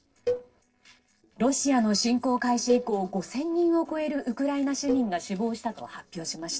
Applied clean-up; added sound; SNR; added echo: neural separator model SepFormer DNS4.